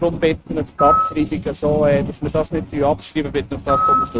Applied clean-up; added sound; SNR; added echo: neural mask model RNNoise.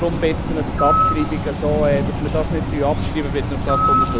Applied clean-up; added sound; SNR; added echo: none; Bird; -2 dB; none.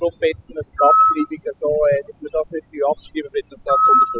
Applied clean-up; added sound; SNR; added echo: classical method spectral subtraction.